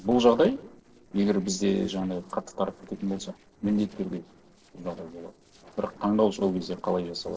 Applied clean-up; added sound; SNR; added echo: neural separator model SepFormer DNS4.